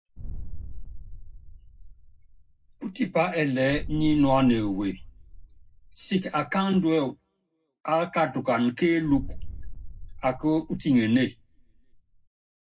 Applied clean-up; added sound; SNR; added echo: none; Boom; 10 dB; reverberation time 0.3 s.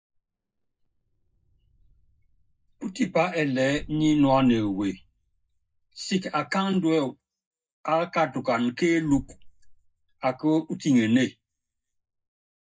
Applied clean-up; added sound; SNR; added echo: neural mask model DeepFilterNet 3.